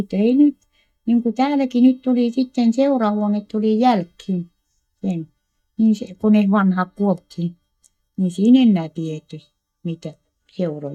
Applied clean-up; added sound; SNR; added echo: neural mask model DeepFilterNet 3.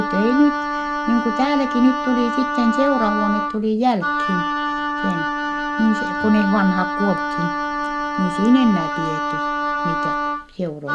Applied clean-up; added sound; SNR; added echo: none; Wind instrument, woodwind instrument; 2 dB; none.